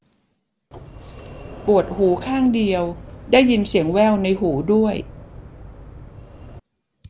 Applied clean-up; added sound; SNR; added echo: none; Sliding door; 17 dB; none.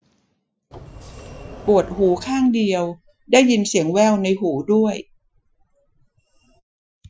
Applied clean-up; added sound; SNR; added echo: classical method Wiener filter.